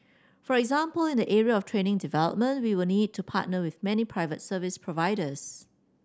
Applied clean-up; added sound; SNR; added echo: none; none; none; none.